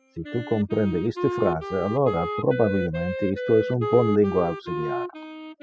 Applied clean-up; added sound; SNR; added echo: classical method spectral subtraction.